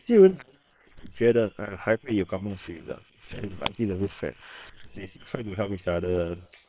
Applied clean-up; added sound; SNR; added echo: neural separator model SepFormer WHAM!.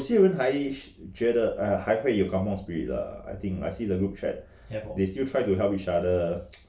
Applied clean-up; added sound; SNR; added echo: none; none; none; none.